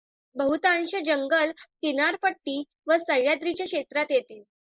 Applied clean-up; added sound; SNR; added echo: neural mask model Resemble Enhance denoiser.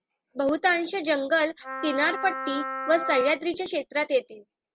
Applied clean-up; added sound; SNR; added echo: none; Wind instrument, woodwind instrument; 7 dB; none.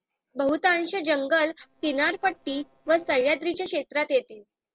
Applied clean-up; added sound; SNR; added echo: neural separator model SepFormer DNS4.